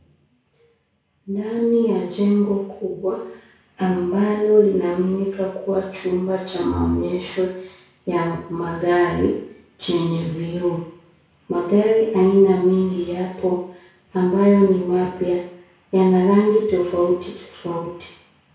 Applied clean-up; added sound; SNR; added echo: none; none; none; reverberation time 0.6 s.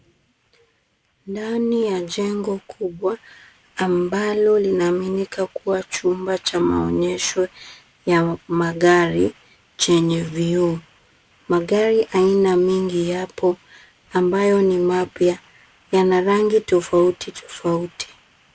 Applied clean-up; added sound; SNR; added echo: none; none; none; none.